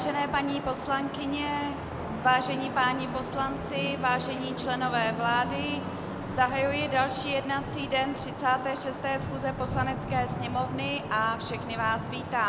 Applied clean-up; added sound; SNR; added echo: none; Traffic noise, roadway noise / Vehicle horn, car horn, honking; 6 dB; none.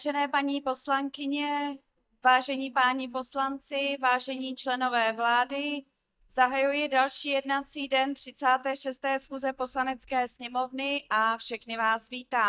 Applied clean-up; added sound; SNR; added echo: neural mask model DeepFilterNet 3.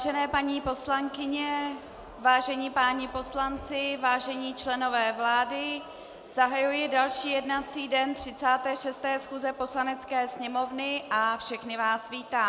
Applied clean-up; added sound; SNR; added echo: none; none; none; none.